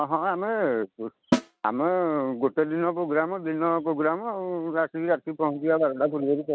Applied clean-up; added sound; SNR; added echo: neural mask model RNNoise.